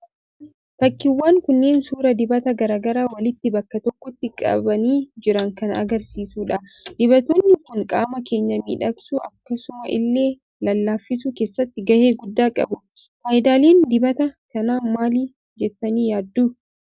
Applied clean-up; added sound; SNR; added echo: none; none; none; none.